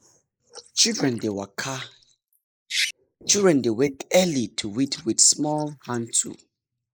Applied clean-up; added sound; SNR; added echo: neural mask model Resemble Enhance denoiser.